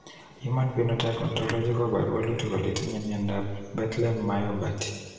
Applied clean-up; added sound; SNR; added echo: none; Telephone; 16 dB; reverberation time 1.3 s.